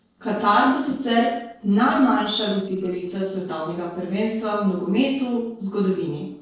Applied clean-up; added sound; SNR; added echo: neural separator model SepFormer DNS4.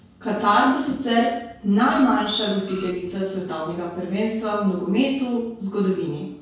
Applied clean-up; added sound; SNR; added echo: none; Printer; 14 dB; reverberation time 0.6 s.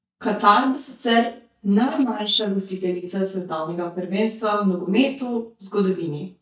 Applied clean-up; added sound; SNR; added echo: neural mask model DeepFilterNet 3.